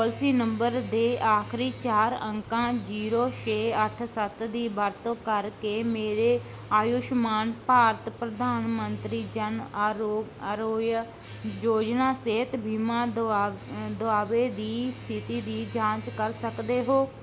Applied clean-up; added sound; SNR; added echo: none; Domestic sounds, home sounds; 16 dB; none.